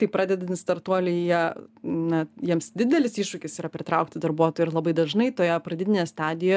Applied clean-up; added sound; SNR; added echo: none; none; none; none.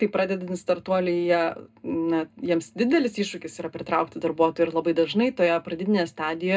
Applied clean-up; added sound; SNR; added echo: none; none; none; reverberation time 0.2 s.